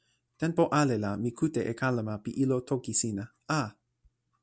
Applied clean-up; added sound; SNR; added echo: none; none; none; none.